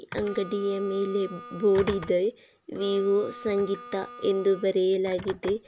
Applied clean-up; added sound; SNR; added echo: none; Harmonica + Telephone; 15 dB; none.